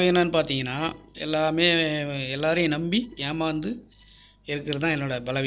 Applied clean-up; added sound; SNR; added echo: neural separator model SepFormer DNS4.